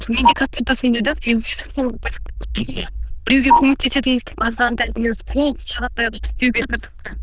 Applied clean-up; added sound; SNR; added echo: neural diffusion model UNIVERSE++.